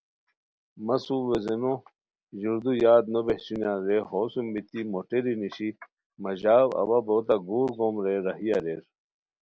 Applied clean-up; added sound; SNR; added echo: none; none; none; none.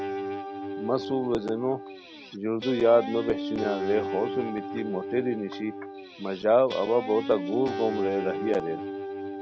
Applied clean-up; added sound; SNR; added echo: none; Guitar; 7 dB; none.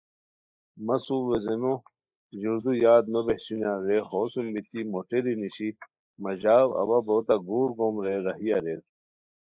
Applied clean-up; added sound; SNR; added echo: neural mask model Resemble Enhance denoiser.